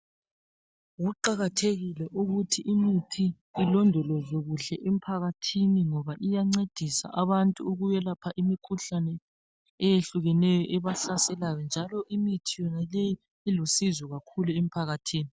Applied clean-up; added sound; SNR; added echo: none; none; none; none.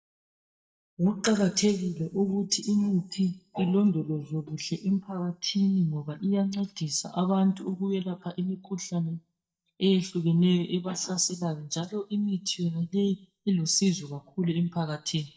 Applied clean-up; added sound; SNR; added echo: neural mask model DeepFilterNet 3.